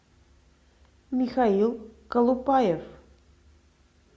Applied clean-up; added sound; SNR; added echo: none; none; none; none.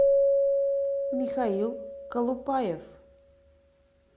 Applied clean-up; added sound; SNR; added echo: none; Keyboard (musical); -5 dB; none.